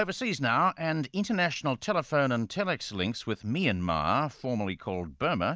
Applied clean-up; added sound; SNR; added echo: none; none; none; none.